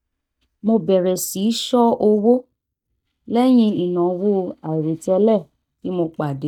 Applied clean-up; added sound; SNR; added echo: neural mask model DeepFilterNet 3.